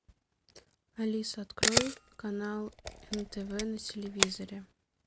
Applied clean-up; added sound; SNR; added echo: none; Camera; -3 dB; none.